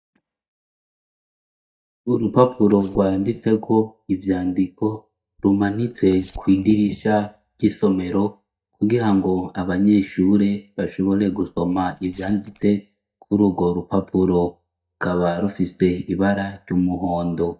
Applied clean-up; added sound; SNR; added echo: neural mask model DeepFilterNet 3.